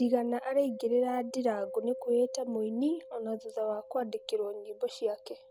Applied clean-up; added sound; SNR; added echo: none; Mallet percussion; 15 dB; none.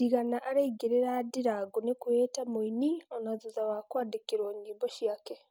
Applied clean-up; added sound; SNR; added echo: none; none; none; none.